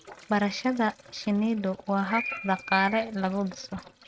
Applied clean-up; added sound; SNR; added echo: neural mask model RNNoise.